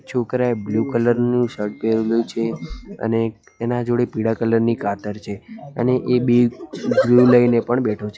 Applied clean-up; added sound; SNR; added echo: classical method log-MMSE.